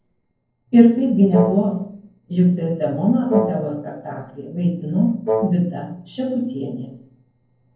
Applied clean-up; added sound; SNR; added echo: neural separator model SepFormer DNS4.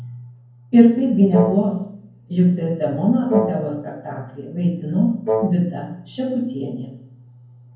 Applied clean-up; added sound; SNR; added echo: none; Wind instrument, woodwind instrument; 3 dB; reverberation time 0.9 s.